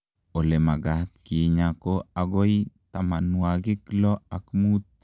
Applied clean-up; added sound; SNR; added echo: none; none; none; none.